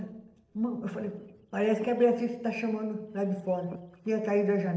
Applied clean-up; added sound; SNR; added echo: neural separator model SepFormer DNS4.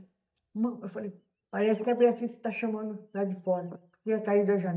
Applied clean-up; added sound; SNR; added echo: neural mask model DeepFilterNet 3.